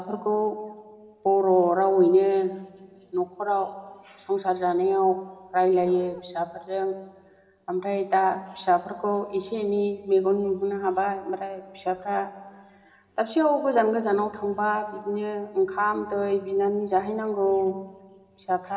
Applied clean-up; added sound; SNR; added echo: none; Bark; 19 dB; reverberation time 1.6 s.